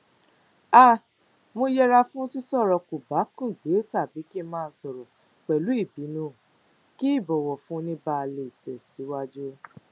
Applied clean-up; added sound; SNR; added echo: none; none; none; none.